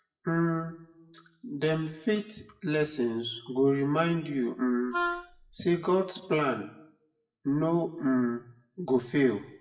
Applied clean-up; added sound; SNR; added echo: classical method WPE with log-MMSE.